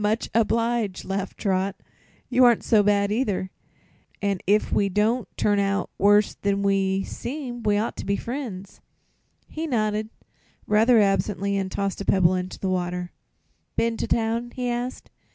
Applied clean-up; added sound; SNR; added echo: none; none; none; none.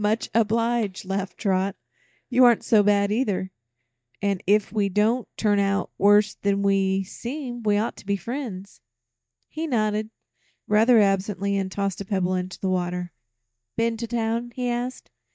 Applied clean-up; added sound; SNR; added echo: neural mask model DeepFilterNet 3.